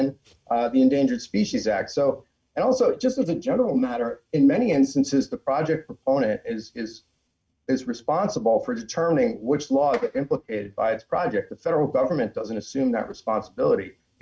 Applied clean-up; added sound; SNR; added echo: neural mask model RNNoise.